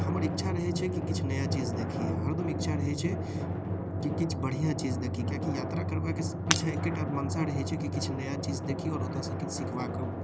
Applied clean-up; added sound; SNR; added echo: none; Shatter + Drum; -2 dB; none.